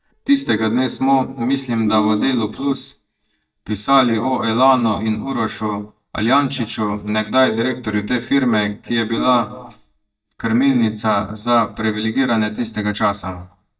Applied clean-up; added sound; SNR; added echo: neural mask model DeepFilterNet 3.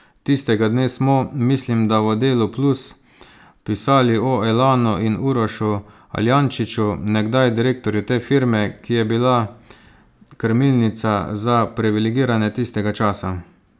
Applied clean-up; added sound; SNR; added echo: none; none; none; none.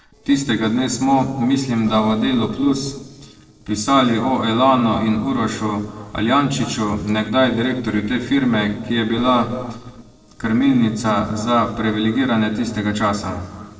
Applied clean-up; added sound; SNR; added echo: neural separator model SepFormer DNS4.